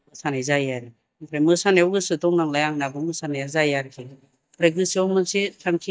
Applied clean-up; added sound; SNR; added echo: neural mask model DeepFilterNet 3.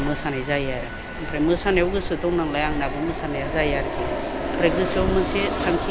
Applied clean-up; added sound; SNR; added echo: none; Fixed-wing aircraft, airplane; 3 dB; none.